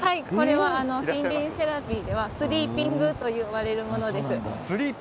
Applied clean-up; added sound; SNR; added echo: none; none; none; none.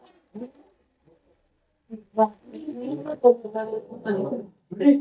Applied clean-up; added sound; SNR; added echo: neural mask model DeepFilterNet 3.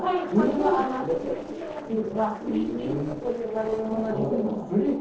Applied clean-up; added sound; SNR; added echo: neural separator model SepFormer DNS4.